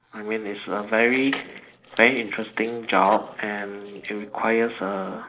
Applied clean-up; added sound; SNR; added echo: neural separator model SepFormer DNS4.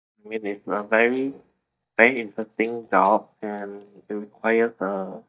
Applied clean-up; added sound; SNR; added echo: neural mask model DeepFilterNet 3.